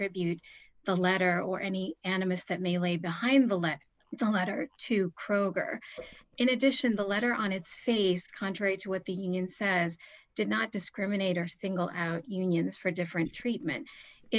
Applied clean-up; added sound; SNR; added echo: neural mask model Resemble Enhance denoiser.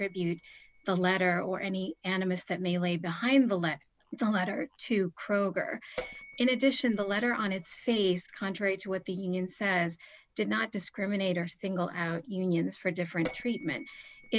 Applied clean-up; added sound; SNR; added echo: none; Bell; 10 dB; none.